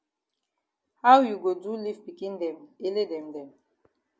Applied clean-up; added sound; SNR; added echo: none; none; none; none.